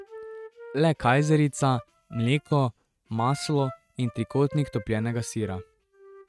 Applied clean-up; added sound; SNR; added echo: neural mask model RNNoise.